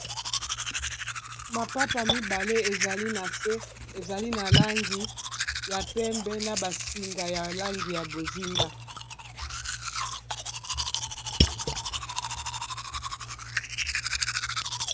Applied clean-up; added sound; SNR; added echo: none; Splash, splatter + Domestic sounds, home sounds; -4 dB; none.